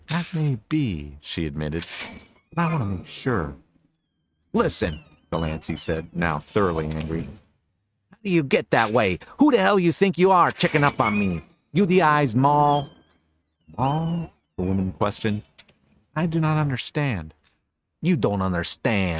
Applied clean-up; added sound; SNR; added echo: neural mask model RNNoise.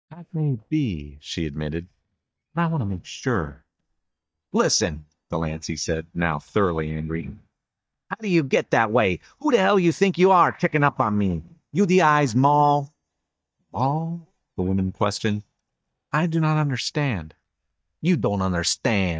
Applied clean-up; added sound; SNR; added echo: neural mask model DeepFilterNet 3.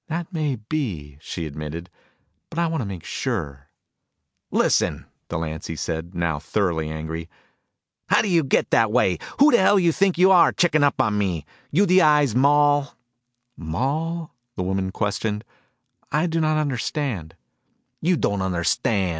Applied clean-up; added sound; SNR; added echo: none; none; none; none.